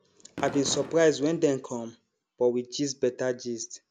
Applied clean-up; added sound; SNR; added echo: none; Fireworks; 13 dB; none.